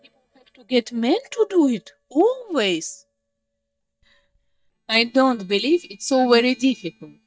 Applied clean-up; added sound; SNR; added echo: neural mask model DeepFilterNet 3.